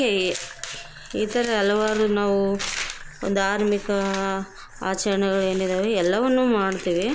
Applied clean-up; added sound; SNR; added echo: none; Alarm + Fill (with liquid); 18 dB; none.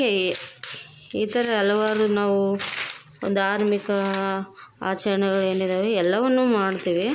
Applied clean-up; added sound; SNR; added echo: none; none; none; none.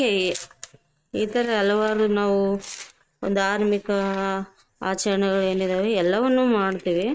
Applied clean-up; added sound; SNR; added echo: neural mask model RNNoise.